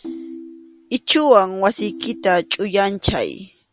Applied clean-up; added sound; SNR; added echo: none; Ringtone; 16 dB; none.